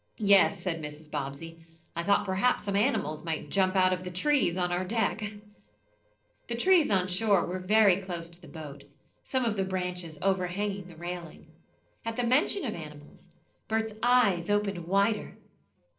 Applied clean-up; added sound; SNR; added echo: neural separator model SepFormer DNS4.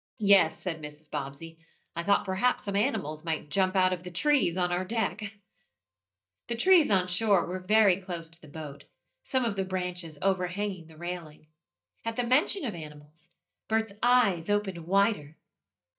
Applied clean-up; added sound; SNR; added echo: neural mask model DeepFilterNet 3.